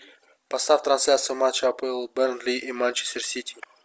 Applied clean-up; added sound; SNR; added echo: none; none; none; none.